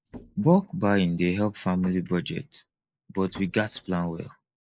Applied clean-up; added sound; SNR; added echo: neural mask model Resemble Enhance denoiser.